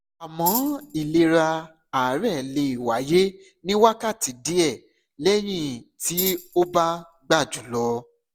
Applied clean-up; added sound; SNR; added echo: none; Tambourine; 11 dB; none.